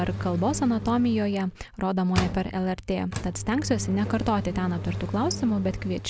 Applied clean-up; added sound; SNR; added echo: none; Engine; 7 dB; none.